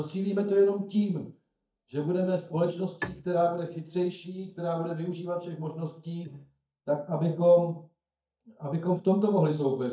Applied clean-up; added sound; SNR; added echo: neural mask model DeepFilterNet 3.